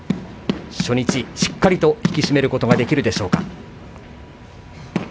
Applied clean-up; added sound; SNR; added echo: none; none; none; none.